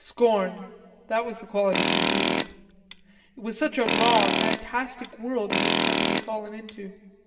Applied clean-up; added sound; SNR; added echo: none; Tools; -3 dB; reverberation time 2.8 s.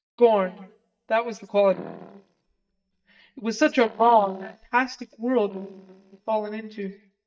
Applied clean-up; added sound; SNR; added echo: neural mask model DeepFilterNet 3.